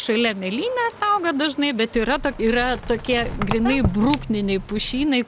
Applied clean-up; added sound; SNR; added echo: none; Squeak; 7 dB; none.